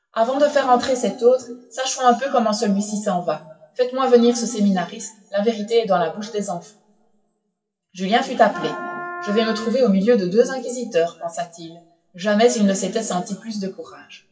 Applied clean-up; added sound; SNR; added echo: classical method WPE with log-MMSE.